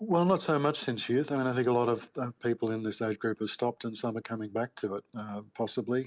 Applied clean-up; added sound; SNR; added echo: none; none; none; none.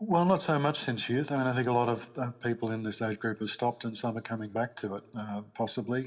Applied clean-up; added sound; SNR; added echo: none; none; none; reverberation time 0.4 s.